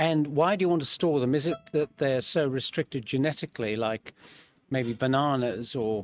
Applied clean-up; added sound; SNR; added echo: neural mask model RNNoise.